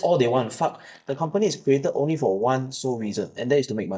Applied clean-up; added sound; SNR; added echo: neural mask model DeepFilterNet 3.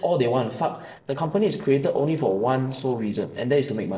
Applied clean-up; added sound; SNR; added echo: neural separator model SepFormer DNS4.